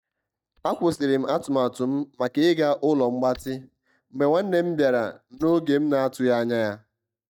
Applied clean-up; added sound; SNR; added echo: neural mask model DeepFilterNet 3.